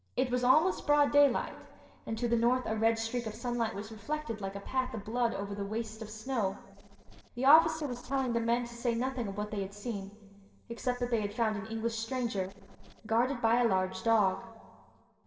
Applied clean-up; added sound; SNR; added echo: neural separator model SepFormer DNS4.